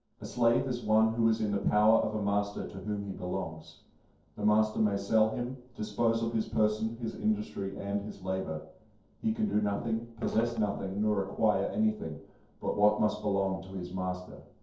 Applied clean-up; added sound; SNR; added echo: neural separator model SepFormer DNS4.